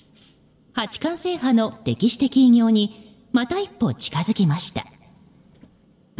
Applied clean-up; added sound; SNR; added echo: none; none; none; reverberation time 1.1 s.